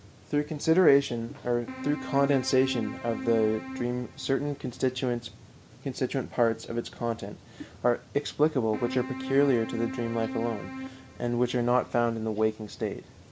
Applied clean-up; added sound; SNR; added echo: none; Keyboard (musical); 11 dB; none.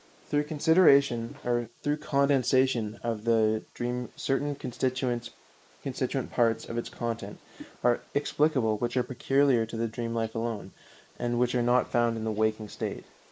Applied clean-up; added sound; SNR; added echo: neural mask model Resemble Enhance denoiser.